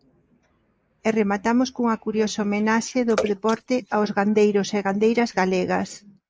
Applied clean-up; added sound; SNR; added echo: neural mask model Resemble Enhance denoiser.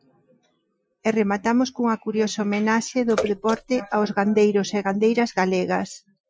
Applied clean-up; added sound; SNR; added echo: classical method Wiener filter.